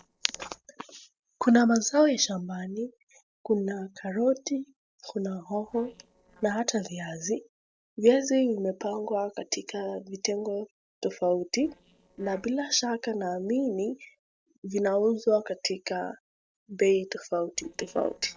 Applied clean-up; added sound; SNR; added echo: neural separator model SepFormer DNS4.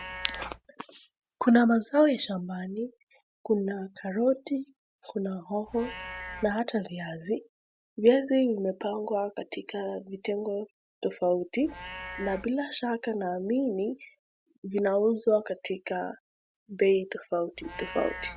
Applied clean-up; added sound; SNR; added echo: none; Livestock, farm animals, working animals; 19 dB; none.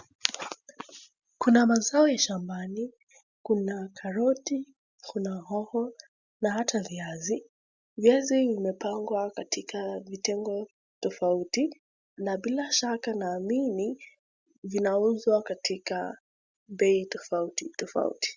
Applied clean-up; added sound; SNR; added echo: none; none; none; none.